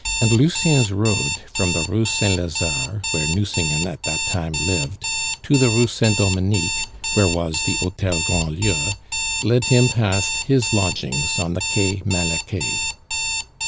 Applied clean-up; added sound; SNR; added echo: none; Alarm; 3 dB; none.